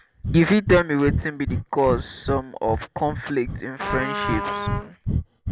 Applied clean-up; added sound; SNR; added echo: none; Trumpet + Breathing; 5 dB; none.